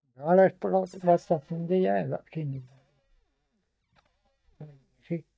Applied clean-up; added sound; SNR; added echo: neural mask model DeepFilterNet 3.